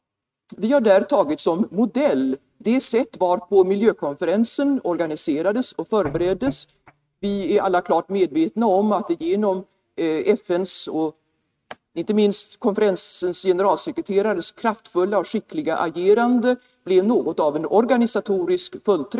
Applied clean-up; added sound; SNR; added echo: neural mask model RNNoise.